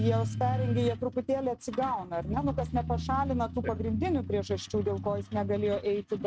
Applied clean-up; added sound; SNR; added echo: neural mask model RNNoise.